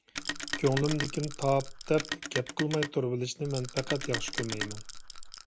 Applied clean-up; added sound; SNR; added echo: none; Telephone + Rattle / Rattle (instrument); 6 dB; none.